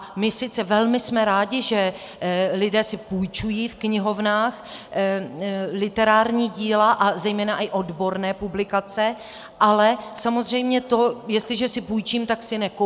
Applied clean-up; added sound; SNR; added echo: none; none; none; none.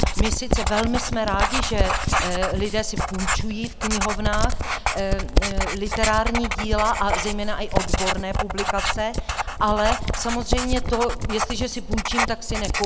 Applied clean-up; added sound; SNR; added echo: none; Writing; -2 dB; none.